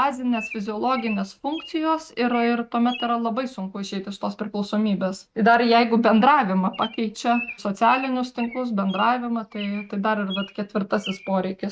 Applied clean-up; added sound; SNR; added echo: neural mask model RNNoise.